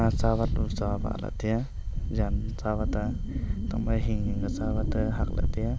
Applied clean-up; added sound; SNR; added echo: none; Wind; -3 dB; none.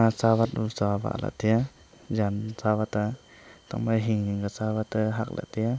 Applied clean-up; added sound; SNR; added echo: none; none; none; none.